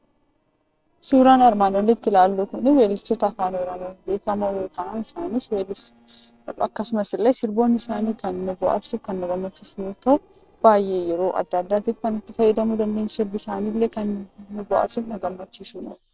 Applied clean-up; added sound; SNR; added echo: neural separator model SepFormer DNS4.